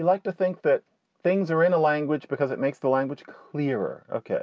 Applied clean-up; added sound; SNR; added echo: none; none; none; none.